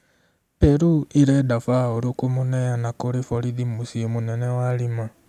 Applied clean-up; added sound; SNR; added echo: none; none; none; none.